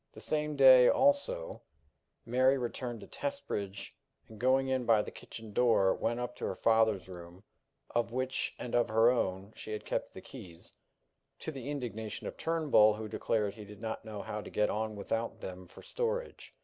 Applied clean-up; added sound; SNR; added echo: none; none; none; none.